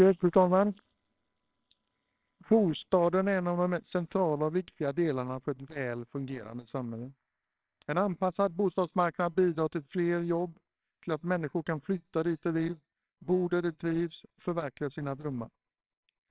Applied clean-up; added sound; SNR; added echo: neural separator model SepFormer WHAMR!.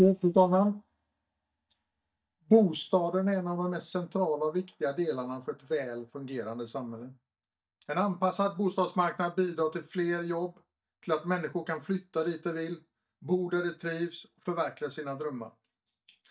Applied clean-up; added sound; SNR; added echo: neural mask model DeepFilterNet 3.